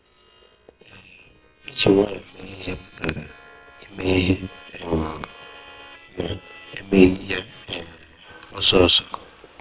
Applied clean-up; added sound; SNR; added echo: neural separator model SepFormer WHAM!.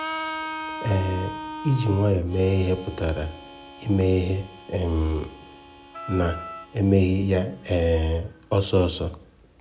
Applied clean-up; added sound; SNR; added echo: none; Harmonica + Wind instrument, woodwind instrument; 13 dB; none.